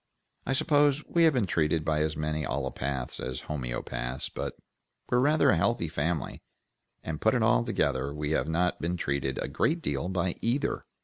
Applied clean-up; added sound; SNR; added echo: none; none; none; none.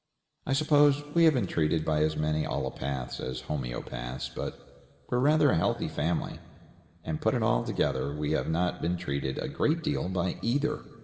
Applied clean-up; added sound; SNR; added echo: none; none; none; reverberation time 1.9 s.